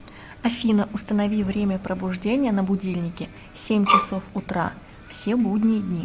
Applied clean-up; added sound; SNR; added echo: none; Bowed string instrument; -1 dB; none.